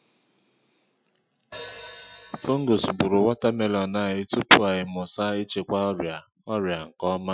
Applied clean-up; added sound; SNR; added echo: classical method Wiener filter.